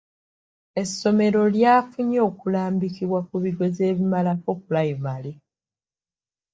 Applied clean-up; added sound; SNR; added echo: neural mask model DeepFilterNet 3.